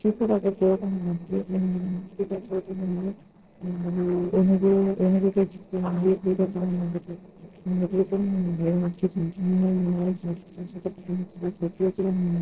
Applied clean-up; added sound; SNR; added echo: neural separator model SepFormer DNS4.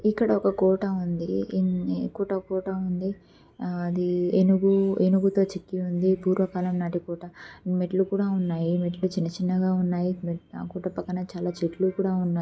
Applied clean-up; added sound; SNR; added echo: none; none; none; none.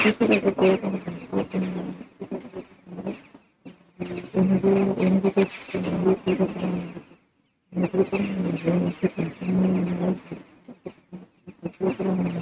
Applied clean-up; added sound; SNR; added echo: neural mask model RNNoise.